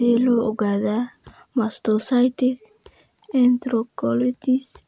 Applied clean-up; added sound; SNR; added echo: none; none; none; none.